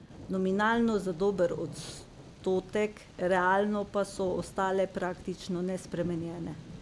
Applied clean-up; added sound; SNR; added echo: none; Thunder; 16 dB; none.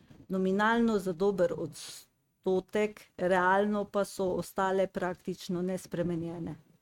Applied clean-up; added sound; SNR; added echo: neural mask model RNNoise.